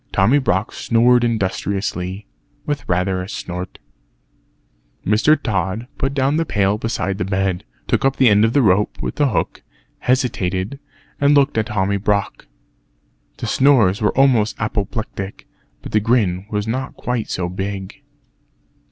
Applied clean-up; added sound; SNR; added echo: none; none; none; none.